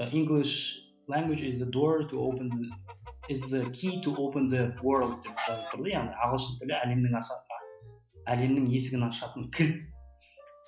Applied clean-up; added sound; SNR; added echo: classical method log-MMSE.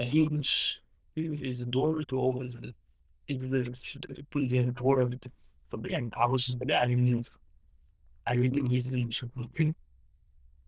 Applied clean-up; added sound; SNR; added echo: neural diffusion model UNIVERSE++.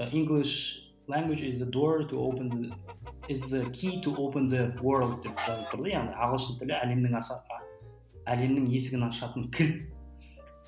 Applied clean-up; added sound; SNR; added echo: none; Chicken, rooster; 13 dB; none.